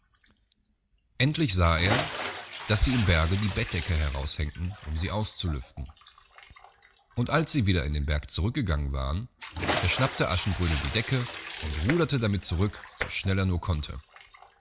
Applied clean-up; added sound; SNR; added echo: none; Tap + Bathtub (filling or washing) / Splash, splatter; 10 dB; none.